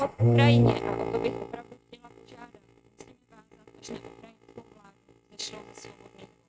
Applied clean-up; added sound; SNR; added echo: neural mask model RNNoise.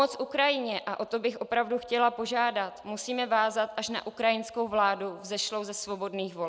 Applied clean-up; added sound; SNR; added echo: none; none; none; none.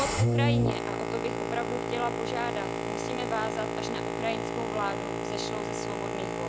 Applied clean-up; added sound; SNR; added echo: none; Boat, Water vehicle; -5 dB; none.